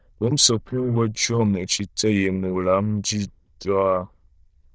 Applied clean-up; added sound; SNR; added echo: neural diffusion model UNIVERSE++.